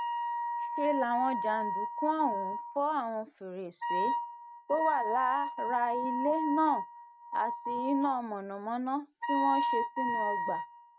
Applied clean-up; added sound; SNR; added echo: neural mask model RNNoise.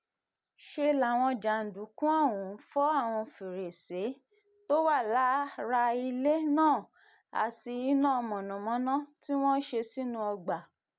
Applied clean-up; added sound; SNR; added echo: none; none; none; none.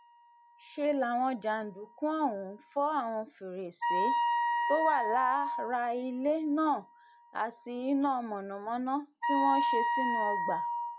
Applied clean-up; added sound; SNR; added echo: classical method log-MMSE.